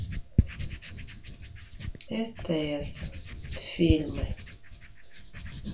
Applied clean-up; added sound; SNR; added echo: none; Writing; 0 dB; reverberation time 0.2 s.